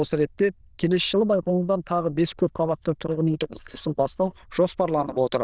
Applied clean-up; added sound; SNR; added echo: neural diffusion model UNIVERSE++.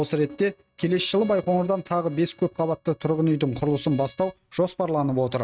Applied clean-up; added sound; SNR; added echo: neural mask model RNNoise.